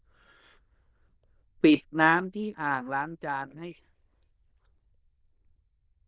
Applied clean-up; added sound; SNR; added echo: neural diffusion model UNIVERSE++.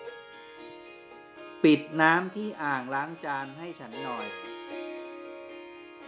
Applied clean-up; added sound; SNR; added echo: none; Harp; 13 dB; none.